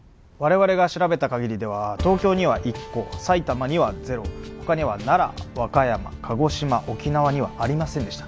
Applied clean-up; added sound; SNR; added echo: none; none; none; none.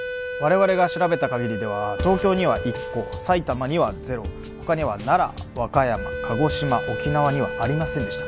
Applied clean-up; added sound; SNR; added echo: none; Wind instrument, woodwind instrument; 9 dB; none.